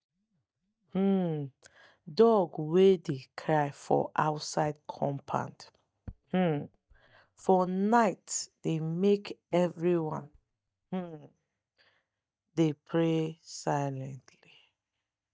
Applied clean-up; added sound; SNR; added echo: neural mask model DeepFilterNet 3.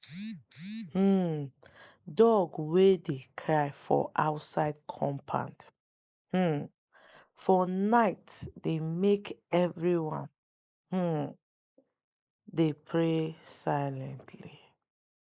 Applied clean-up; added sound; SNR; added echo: neural mask model Resemble Enhance denoiser.